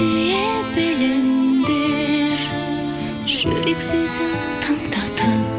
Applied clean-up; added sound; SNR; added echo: none; none; none; none.